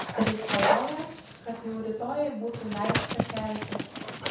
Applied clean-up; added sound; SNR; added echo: none; Dog; 0 dB; reverberation time 0.6 s.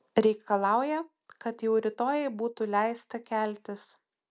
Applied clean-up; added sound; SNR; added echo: none; none; none; none.